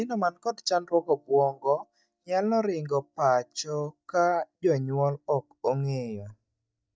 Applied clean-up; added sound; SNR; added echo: neural mask model DeepFilterNet 3.